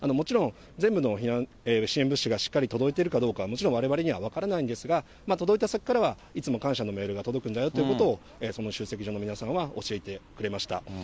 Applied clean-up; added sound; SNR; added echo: none; none; none; none.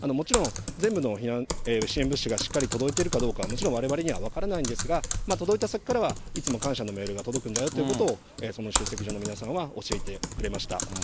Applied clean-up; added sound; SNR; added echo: none; Typing; 4 dB; none.